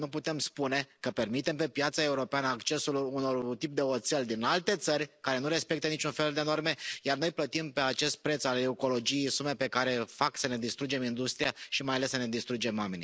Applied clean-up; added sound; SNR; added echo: none; none; none; none.